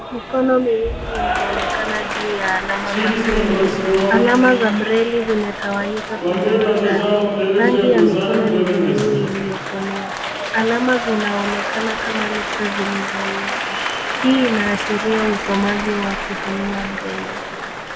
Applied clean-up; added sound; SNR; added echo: none; Applause; 0 dB; none.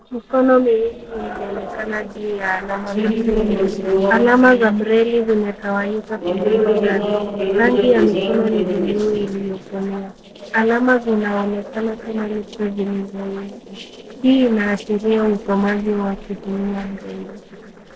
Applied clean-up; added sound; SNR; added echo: neural separator model SepFormer DNS4.